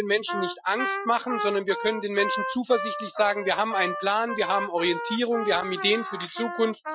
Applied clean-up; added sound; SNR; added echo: classical method Wiener filter.